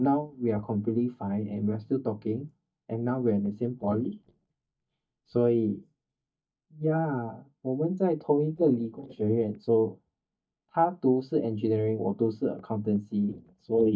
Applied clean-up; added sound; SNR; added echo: neural mask model DeepFilterNet 3.